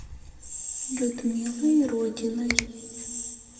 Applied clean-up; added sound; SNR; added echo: none; Finger snapping; 6 dB; reverberation time 1.9 s.